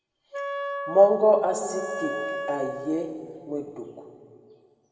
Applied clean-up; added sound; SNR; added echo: none; Wind instrument, woodwind instrument; 8 dB; reverberation time 2.2 s.